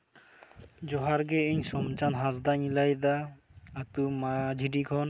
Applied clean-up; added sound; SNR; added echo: none; none; none; none.